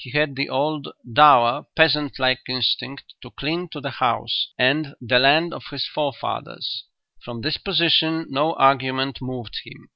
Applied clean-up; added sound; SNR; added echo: none; none; none; none.